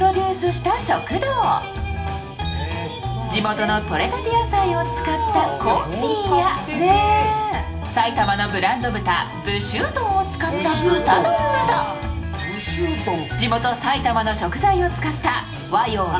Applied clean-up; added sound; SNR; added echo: none; none; none; reverberation time 0.9 s.